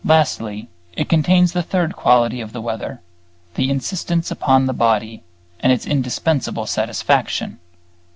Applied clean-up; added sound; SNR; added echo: none; none; none; none.